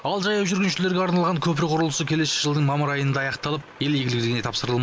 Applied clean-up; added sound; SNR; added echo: none; none; none; none.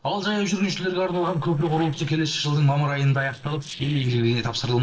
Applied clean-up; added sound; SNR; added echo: neural separator model SepFormer DNS4.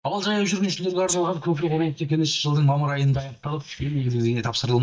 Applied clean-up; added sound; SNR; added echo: neural mask model DeepFilterNet 3.